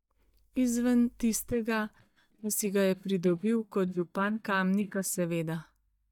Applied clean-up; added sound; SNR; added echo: neural mask model DeepFilterNet 3.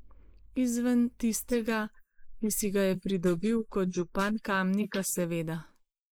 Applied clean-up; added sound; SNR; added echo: neural mask model Resemble Enhance denoiser.